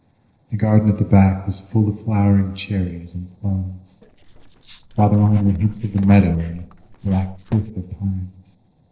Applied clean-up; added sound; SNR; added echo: neural separator model SepFormer DNS4.